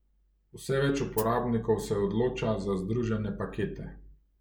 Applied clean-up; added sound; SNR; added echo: none; Hi-hat; 10 dB; none.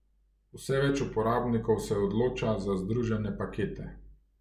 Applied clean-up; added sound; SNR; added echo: none; none; none; none.